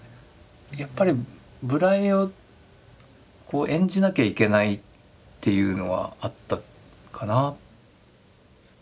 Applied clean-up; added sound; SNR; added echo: none; none; none; none.